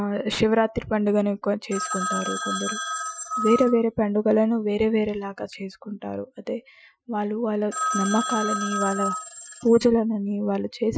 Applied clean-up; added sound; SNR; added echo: classical method Wiener filter.